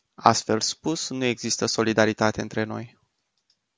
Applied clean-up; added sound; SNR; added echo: none; none; none; none.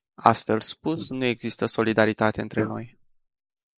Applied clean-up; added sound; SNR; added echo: neural mask model Resemble Enhance denoiser.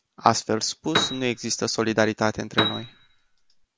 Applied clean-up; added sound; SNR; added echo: none; Piano; 4 dB; none.